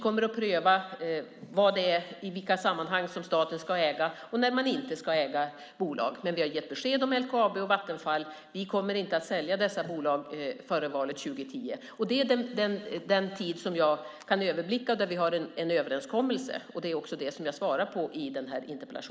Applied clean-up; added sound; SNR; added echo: none; none; none; none.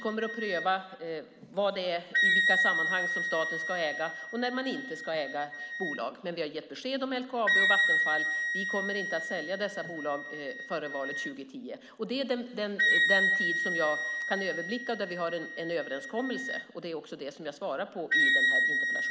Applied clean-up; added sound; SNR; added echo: none; Wind instrument, woodwind instrument; -3 dB; none.